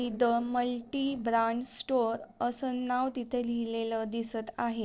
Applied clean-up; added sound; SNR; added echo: neural separator model SepFormer DNS4.